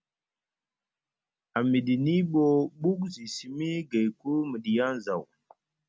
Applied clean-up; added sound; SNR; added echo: none; none; none; none.